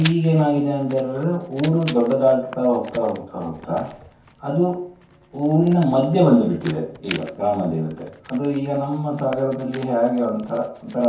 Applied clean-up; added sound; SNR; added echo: none; Writing; 17 dB; reverberation time 0.6 s.